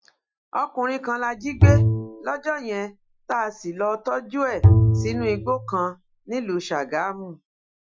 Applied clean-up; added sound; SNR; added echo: classical method Wiener filter.